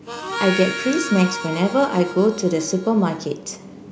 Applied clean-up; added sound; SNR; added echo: none; Harmonica; 9 dB; none.